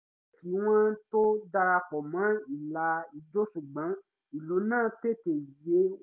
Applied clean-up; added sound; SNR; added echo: none; none; none; none.